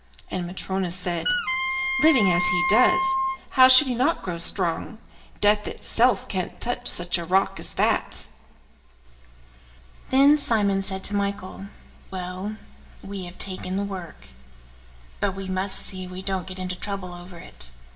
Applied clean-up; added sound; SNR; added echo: none; Wind instrument, woodwind instrument; -1 dB; reverberation time 0.9 s.